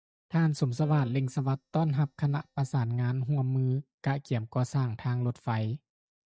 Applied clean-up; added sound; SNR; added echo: neural mask model DeepFilterNet 3.